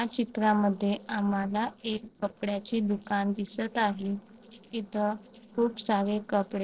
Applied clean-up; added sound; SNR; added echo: neural separator model SepFormer DNS4.